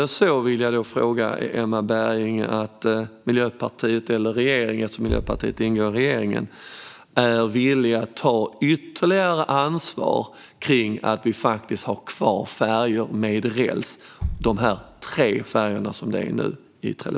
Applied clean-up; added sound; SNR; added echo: none; Bass drum; 18 dB; none.